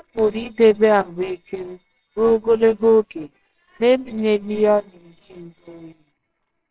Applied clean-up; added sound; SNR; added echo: neural separator model SepFormer WHAMR!.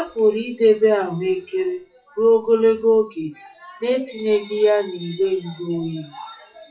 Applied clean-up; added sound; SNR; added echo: classical method WPE with log-MMSE.